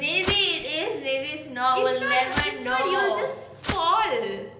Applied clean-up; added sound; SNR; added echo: none; Walk, footsteps; 7 dB; reverberation time 0.9 s.